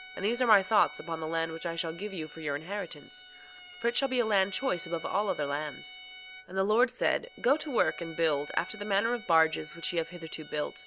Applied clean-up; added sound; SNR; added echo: none; Bowed string instrument; 16 dB; none.